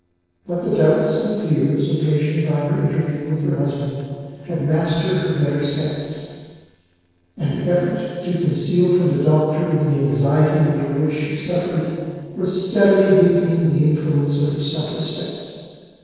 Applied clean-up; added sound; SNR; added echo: neural separator model SepFormer DNS4.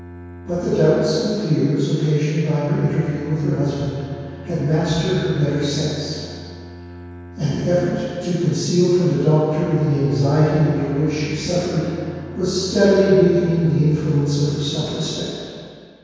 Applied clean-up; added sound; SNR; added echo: none; Bowed string instrument; 18 dB; reverberation time 2.2 s.